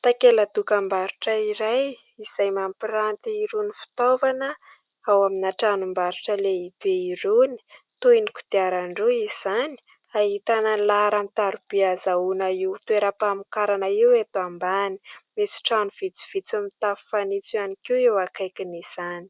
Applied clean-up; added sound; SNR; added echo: none; none; none; none.